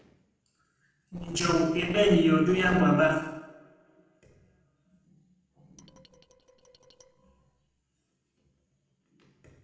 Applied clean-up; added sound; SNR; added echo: neural separator model SepFormer DNS4.